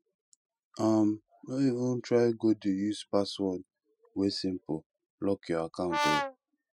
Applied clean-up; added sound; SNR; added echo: classical method spectral subtraction.